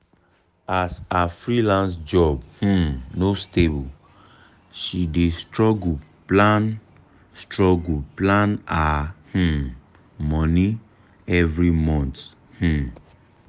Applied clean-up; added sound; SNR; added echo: none; none; none; none.